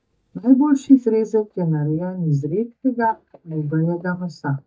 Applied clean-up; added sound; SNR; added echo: neural mask model DeepFilterNet 3.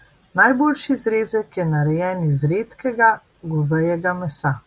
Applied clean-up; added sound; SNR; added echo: none; none; none; none.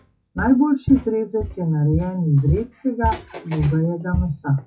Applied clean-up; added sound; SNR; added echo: classical method WPE with log-MMSE.